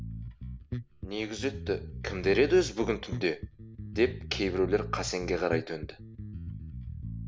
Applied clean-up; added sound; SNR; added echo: none; Bass guitar; 8 dB; none.